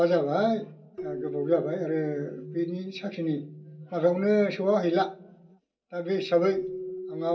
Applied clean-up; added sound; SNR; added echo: none; Keyboard (musical); 14 dB; reverberation time 0.2 s.